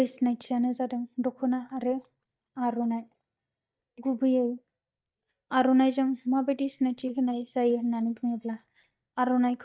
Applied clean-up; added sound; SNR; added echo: neural mask model DeepFilterNet 3.